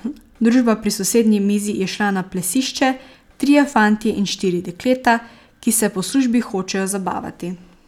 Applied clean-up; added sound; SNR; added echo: none; none; none; none.